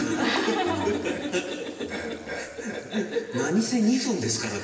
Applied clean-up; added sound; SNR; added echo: none; Liquid; 20 dB; reverberation time 1.3 s.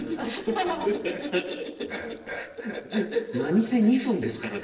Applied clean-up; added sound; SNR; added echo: neural separator model SepFormer DNS4.